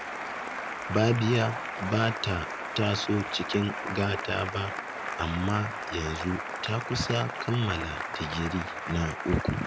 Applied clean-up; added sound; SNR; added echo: none; Applause; 6 dB; none.